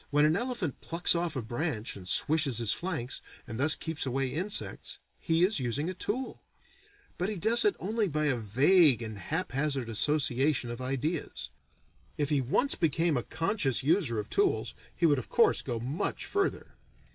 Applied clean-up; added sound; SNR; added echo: none; none; none; none.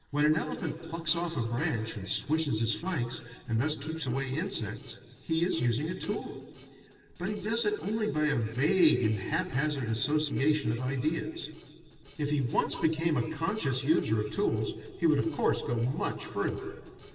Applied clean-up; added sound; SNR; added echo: neural separator model SepFormer DNS4.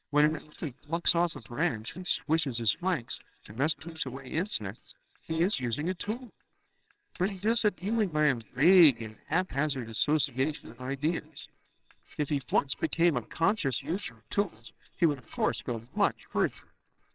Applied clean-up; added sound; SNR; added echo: neural separator model SepFormer WHAMR!.